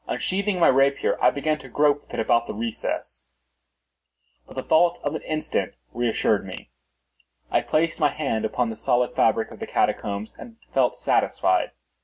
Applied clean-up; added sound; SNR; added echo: none; none; none; none.